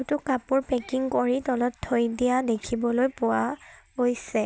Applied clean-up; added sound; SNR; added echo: none; none; none; none.